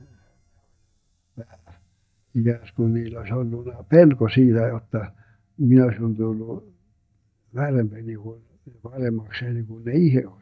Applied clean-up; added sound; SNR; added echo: neural mask model DeepFilterNet 3.